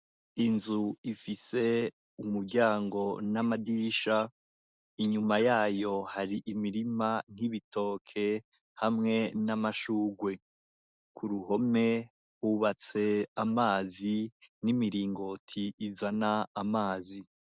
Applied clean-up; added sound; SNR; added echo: neural mask model Resemble Enhance denoiser.